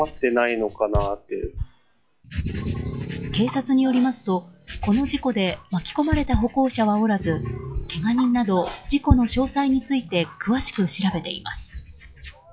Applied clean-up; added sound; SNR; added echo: classical method log-MMSE.